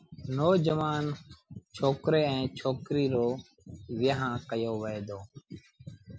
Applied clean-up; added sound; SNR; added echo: none; none; none; none.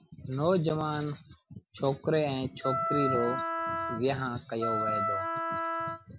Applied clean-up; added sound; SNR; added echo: none; Wind instrument, woodwind instrument; 0 dB; none.